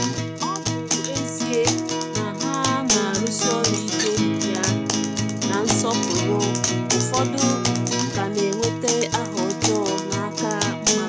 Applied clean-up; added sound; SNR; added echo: none; Acoustic guitar; -4 dB; none.